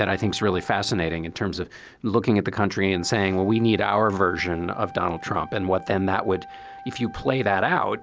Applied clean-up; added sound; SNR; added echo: none; Wind instrument, woodwind instrument; 19 dB; none.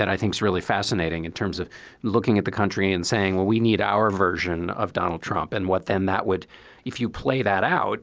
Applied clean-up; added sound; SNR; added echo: none; none; none; none.